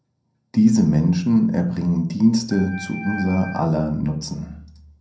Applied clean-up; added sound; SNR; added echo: none; Organ; 13 dB; reverberation time 0.5 s.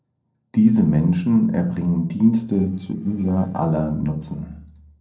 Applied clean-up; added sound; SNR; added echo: neural separator model SepFormer DNS4.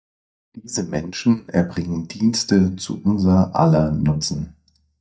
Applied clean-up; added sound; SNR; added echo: neural mask model DeepFilterNet 3.